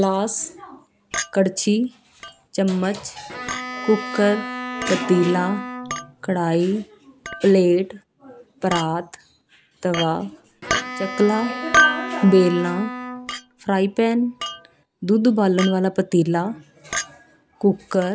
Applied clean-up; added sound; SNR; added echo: none; Chink, clink + Bowed string instrument; 8 dB; none.